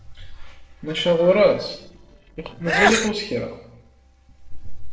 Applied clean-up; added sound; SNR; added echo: neural separator model SepFormer DNS4.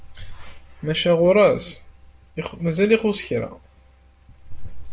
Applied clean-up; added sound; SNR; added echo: none; none; none; none.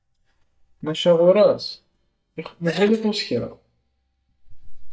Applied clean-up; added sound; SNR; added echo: neural mask model DeepFilterNet 3.